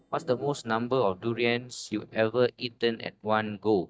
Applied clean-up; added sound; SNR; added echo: neural mask model DeepFilterNet 3.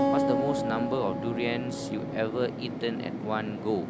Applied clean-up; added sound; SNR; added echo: none; Acoustic guitar + Fixed-wing aircraft, airplane; -1 dB; none.